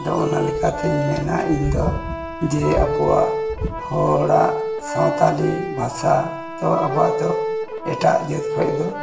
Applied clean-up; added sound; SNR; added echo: none; Accordion; 5 dB; reverberation time 0.6 s.